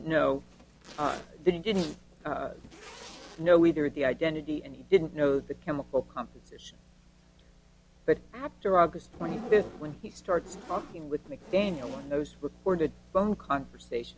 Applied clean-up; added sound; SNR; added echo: none; Zipper (clothing); 18 dB; none.